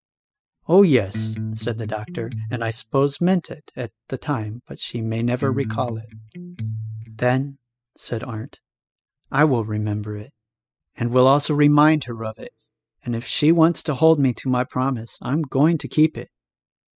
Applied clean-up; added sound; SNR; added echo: classical method spectral subtraction.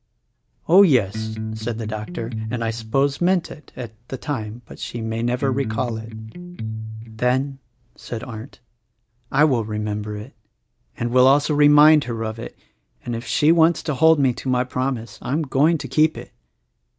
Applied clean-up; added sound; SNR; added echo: none; Electric guitar; 6 dB; none.